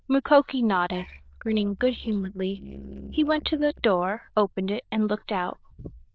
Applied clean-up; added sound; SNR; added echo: neural diffusion model UNIVERSE++.